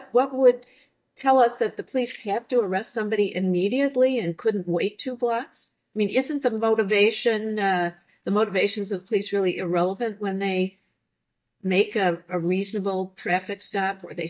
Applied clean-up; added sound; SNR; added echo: neural mask model DeepFilterNet 3.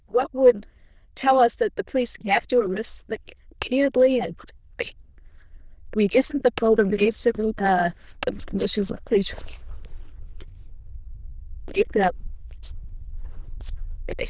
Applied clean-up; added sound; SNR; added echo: neural diffusion model UNIVERSE++.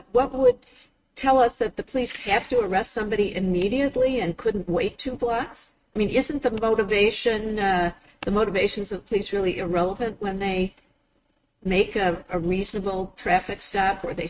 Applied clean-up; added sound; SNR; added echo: neural mask model RNNoise.